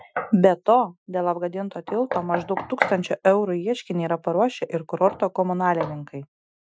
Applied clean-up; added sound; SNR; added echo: classical method Wiener filter.